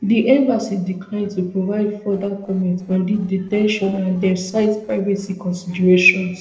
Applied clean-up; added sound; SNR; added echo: neural separator model SepFormer DNS4.